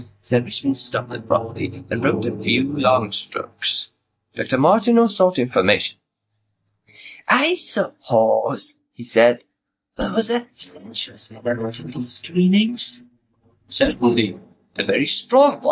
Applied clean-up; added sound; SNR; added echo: neural mask model DeepFilterNet 3.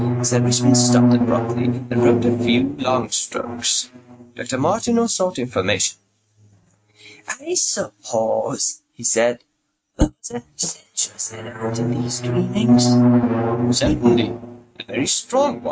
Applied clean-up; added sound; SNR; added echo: neural mask model RNNoise.